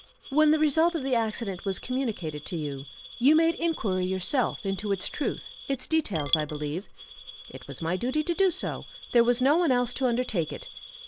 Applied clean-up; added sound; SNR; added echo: none; Coin (dropping) / Glass; 14 dB; none.